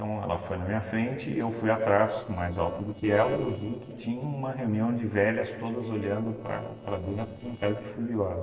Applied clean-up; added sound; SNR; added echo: neural separator model SepFormer DNS4.